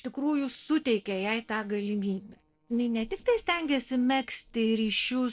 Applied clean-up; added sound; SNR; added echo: neural separator model SepFormer DNS4.